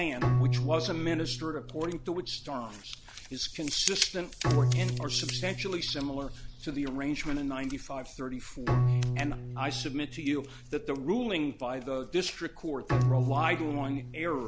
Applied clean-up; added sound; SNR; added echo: none; Bowed string instrument; 0 dB; none.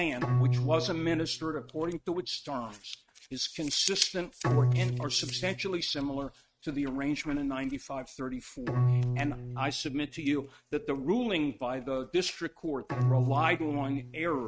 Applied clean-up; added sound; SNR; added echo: neural mask model RNNoise.